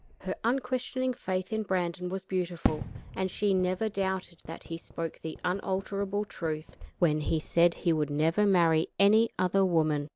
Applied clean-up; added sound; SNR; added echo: none; Fireworks; 13 dB; none.